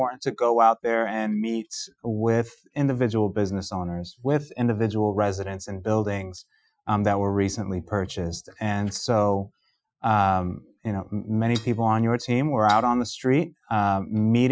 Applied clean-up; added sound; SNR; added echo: classical method Wiener filter.